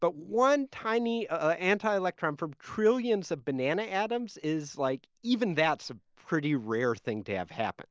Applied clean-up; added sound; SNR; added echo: none; none; none; none.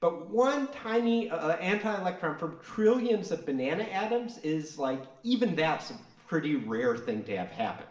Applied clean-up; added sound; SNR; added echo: none; none; none; reverberation time 0.8 s.